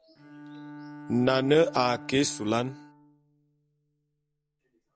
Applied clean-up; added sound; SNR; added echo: none; Bowed string instrument; 16 dB; none.